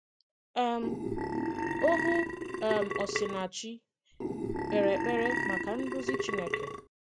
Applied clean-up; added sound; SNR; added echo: none; Burping, eructation; 0 dB; none.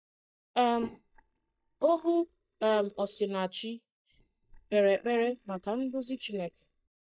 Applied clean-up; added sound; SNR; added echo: neural mask model DeepFilterNet 3.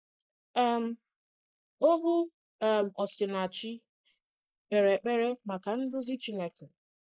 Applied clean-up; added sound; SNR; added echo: neural mask model Resemble Enhance denoiser.